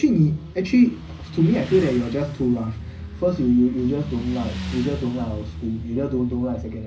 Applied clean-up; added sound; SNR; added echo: none; Motorcycle; 16 dB; reverberation time 0.4 s.